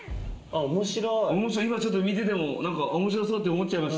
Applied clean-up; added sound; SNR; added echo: none; Fireworks; 16 dB; reverberation time 0.4 s.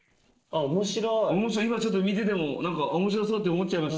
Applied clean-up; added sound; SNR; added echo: neural separator model SepFormer DNS4.